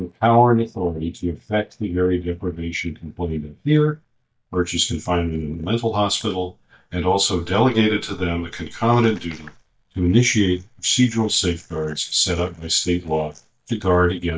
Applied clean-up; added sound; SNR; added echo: neural mask model DeepFilterNet 3.